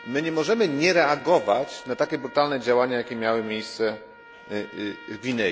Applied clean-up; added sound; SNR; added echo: none; Trumpet; 20 dB; none.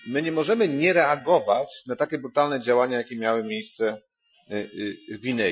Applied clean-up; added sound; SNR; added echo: classical method Wiener filter.